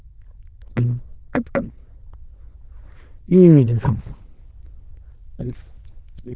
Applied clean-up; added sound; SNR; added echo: neural diffusion model UNIVERSE++.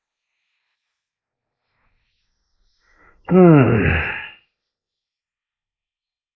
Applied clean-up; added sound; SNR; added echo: neural mask model Resemble Enhance denoiser.